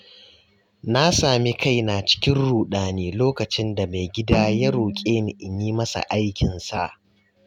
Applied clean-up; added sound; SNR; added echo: none; Snare drum; 8 dB; none.